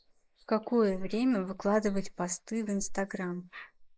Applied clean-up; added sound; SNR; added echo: neural mask model Resemble Enhance denoiser.